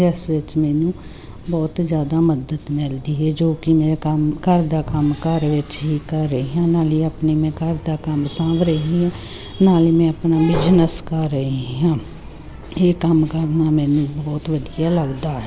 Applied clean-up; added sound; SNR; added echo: none; none; none; none.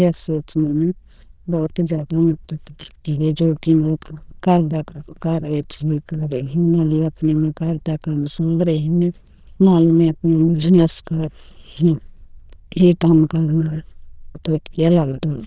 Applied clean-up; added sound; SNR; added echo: neural diffusion model UNIVERSE++.